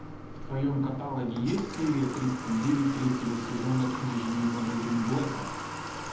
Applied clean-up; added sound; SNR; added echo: none; Water tap, faucet / Water; 8 dB; reverberation time 1.0 s.